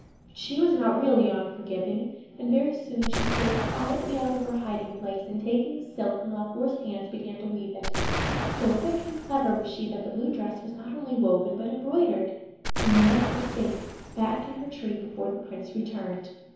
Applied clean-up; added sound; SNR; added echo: none; Explosion; 7 dB; reverberation time 0.9 s.